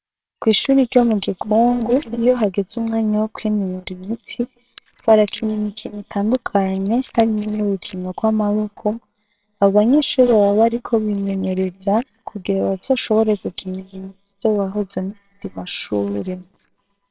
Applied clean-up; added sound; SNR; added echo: neural separator model SepFormer WHAMR!.